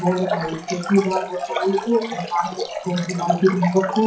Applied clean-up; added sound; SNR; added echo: classical method WPE with log-MMSE.